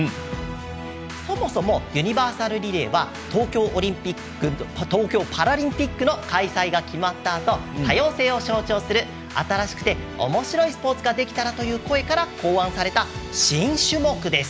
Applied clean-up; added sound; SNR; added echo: none; none; none; none.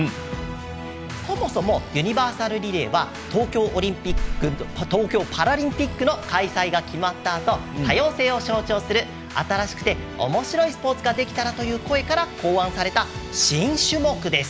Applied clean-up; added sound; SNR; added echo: none; Breathing; 14 dB; none.